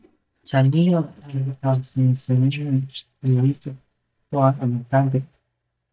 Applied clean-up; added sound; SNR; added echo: neural mask model DeepFilterNet 3.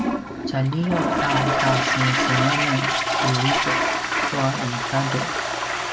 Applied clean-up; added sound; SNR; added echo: none; Toilet flush; -3 dB; none.